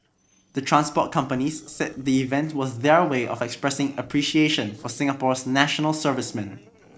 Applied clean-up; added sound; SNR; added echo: neural separator model SepFormer DNS4.